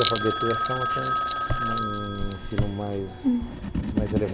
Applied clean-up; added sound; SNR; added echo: none; Writing + Telephone; -5 dB; none.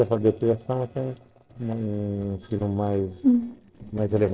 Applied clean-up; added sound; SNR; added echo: neural separator model SepFormer DNS4.